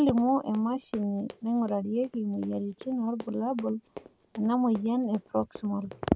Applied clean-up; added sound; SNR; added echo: none; Run; 20 dB; none.